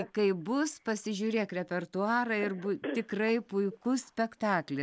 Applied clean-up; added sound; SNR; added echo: none; none; none; none.